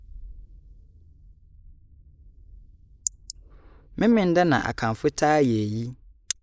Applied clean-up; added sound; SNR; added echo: neural mask model Resemble Enhance denoiser.